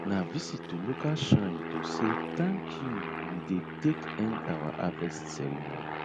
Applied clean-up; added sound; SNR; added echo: none; Aircraft; 5 dB; none.